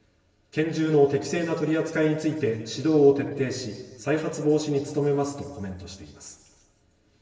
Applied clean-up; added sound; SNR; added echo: none; none; none; reverberation time 1.3 s.